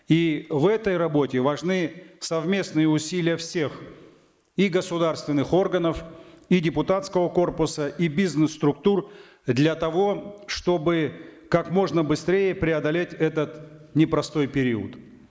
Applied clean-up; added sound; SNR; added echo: neural mask model Resemble Enhance denoiser.